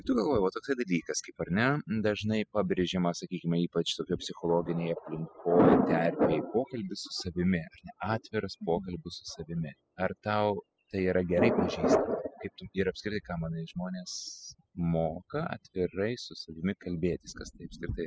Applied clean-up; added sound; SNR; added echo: classical method spectral subtraction.